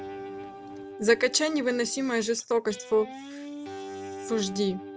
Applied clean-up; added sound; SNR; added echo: none; Guitar; 12 dB; none.